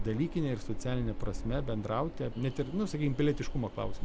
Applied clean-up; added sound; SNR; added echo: none; Train; 3 dB; none.